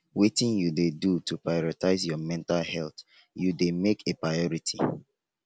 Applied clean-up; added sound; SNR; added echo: none; none; none; none.